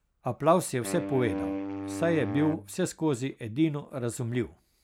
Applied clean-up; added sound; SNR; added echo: none; Wind instrument, woodwind instrument; 6 dB; none.